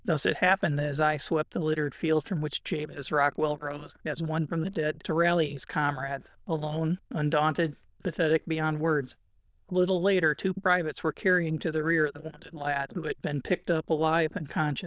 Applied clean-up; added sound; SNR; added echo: neural diffusion model UNIVERSE++.